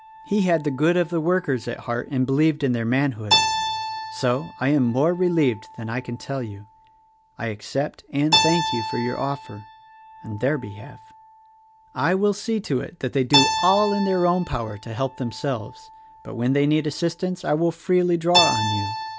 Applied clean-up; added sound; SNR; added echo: none; Keyboard (musical); 6 dB; none.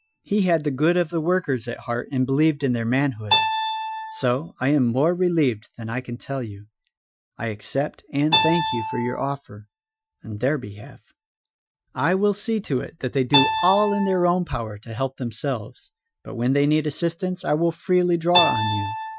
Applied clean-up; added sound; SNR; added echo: classical method Wiener filter.